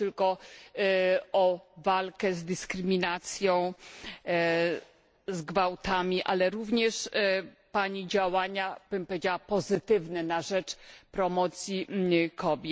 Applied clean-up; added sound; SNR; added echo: none; none; none; none.